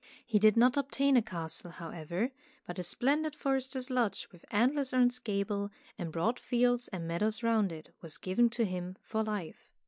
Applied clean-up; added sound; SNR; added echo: none; none; none; none.